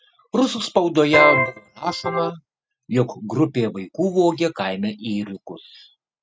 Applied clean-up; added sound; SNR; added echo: neural mask model RNNoise.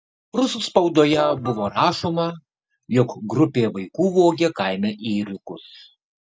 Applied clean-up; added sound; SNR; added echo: neural mask model DeepFilterNet 3.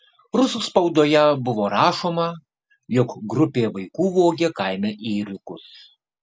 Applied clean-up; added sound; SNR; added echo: none; none; none; none.